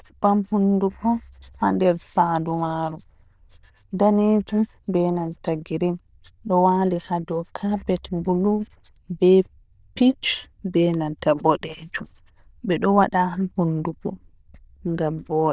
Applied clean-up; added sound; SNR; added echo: neural diffusion model UNIVERSE++.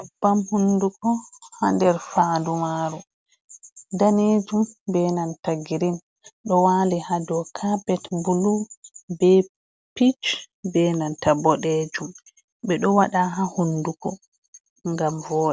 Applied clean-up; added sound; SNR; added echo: none; none; none; none.